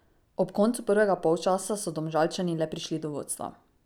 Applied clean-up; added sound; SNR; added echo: none; none; none; none.